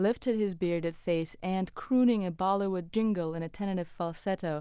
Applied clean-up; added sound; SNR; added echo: none; none; none; none.